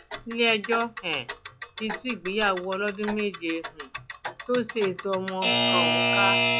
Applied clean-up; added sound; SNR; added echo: classical method log-MMSE.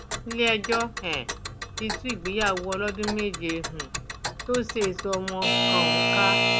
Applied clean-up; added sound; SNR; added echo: none; Alarm / Clock; -1 dB; none.